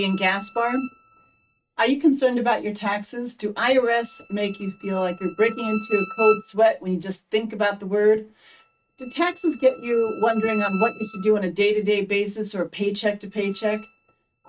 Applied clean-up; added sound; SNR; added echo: neural mask model RNNoise.